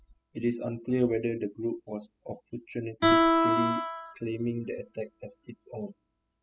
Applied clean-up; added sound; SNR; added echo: classical method spectral subtraction.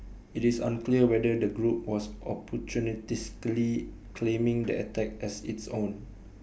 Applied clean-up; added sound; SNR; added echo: none; none; none; none.